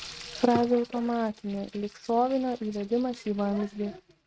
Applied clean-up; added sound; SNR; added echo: neural mask model RNNoise.